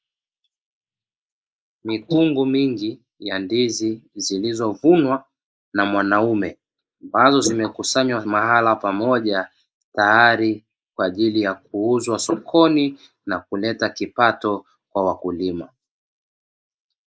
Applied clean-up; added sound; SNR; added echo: neural mask model Resemble Enhance denoiser.